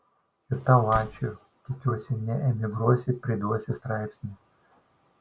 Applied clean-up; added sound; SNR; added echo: none; Slam; 10 dB; none.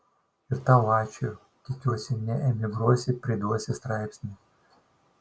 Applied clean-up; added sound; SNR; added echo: none; none; none; none.